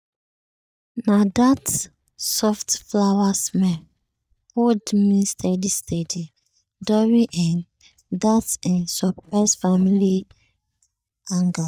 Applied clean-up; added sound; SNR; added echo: neural mask model DeepFilterNet 3.